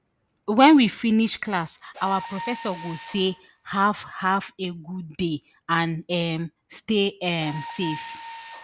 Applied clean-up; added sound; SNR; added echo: none; Mechanisms; 18 dB; none.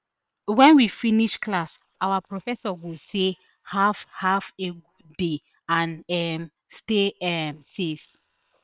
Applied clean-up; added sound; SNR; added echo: neural separator model SepFormer WHAM!.